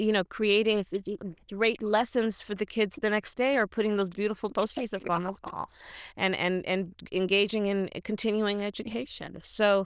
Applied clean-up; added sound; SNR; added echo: neural diffusion model UNIVERSE++.